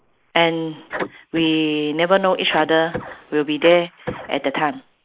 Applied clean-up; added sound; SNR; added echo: neural mask model Resemble Enhance denoiser.